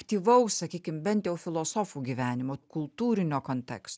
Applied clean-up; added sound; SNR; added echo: none; none; none; none.